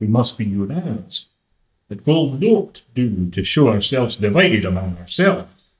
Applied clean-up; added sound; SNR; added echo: neural mask model DeepFilterNet 3.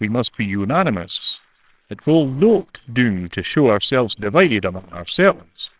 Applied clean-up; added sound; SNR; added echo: neural separator model SepFormer WHAMR!.